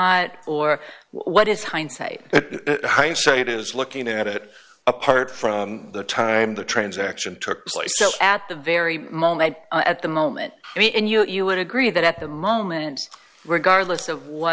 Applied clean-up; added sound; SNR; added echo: none; none; none; none.